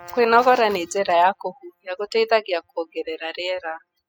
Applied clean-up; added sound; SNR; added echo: classical method spectral subtraction.